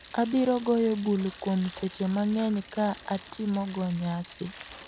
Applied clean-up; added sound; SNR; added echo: none; Bicycle; 13 dB; none.